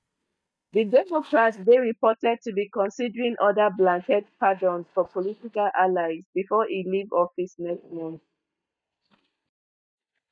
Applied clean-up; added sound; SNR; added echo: neural mask model DeepFilterNet 3.